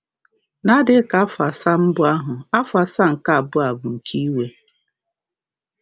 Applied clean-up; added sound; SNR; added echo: none; none; none; none.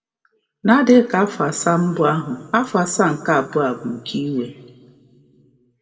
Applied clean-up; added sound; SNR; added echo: none; none; none; reverberation time 1.9 s.